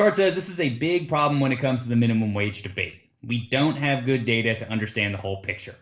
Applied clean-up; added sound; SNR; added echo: none; none; none; reverberation time 0.4 s.